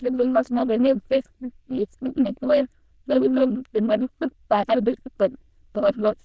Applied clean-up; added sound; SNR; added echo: neural diffusion model UNIVERSE++.